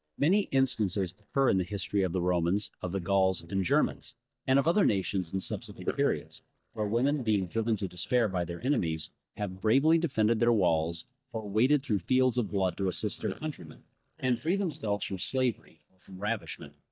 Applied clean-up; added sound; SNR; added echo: neural mask model DeepFilterNet 3.